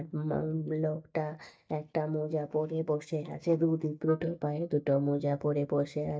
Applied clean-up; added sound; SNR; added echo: neural mask model DeepFilterNet 3.